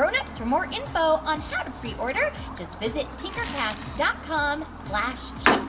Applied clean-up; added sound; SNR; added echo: none; Chirp, tweet; 6 dB; reverberation time 1.5 s.